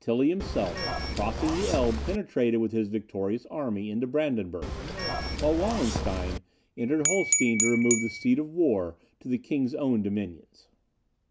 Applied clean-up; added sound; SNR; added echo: none; Glass / Bell + Zipper (clothing) / Telephone; 2 dB; none.